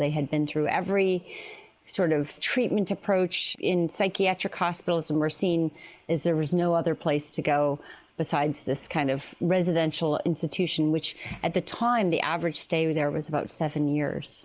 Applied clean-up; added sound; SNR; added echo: none; none; none; none.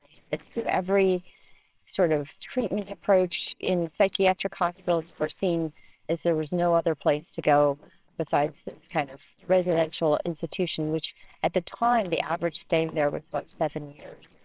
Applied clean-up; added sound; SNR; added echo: neural separator model SepFormer WHAMR!.